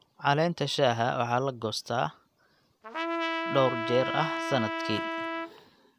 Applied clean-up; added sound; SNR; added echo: none; Trumpet; 3 dB; none.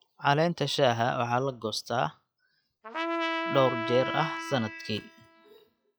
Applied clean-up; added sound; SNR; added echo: classical method log-MMSE.